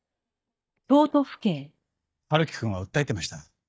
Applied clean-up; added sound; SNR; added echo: neural mask model DeepFilterNet 3.